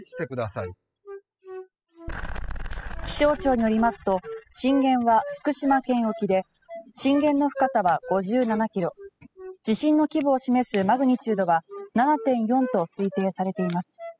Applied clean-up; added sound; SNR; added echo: classical method spectral subtraction.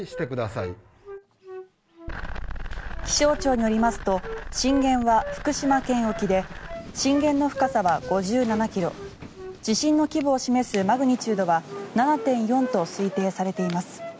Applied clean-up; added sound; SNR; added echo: none; Wind instrument, woodwind instrument; 15 dB; none.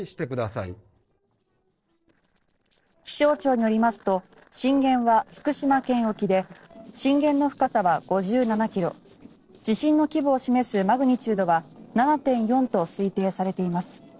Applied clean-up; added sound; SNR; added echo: neural separator model SepFormer DNS4.